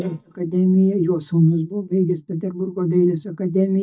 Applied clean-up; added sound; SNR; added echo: neural mask model DeepFilterNet 3.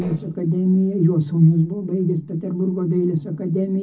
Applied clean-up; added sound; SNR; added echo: neural separator model SepFormer DNS4.